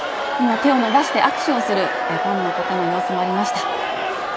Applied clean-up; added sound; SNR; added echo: none; none; none; none.